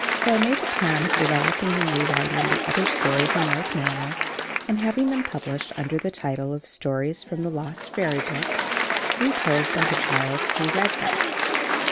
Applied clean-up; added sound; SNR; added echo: none; Applause; -1 dB; none.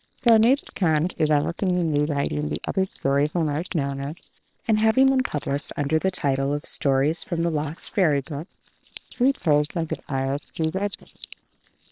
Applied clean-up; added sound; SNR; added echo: neural separator model SepFormer WHAM!.